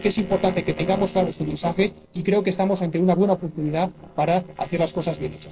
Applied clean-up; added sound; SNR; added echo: neural separator model SepFormer DNS4.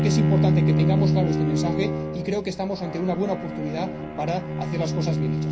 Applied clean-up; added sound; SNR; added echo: none; Bowed string instrument; -5 dB; reverberation time 0.4 s.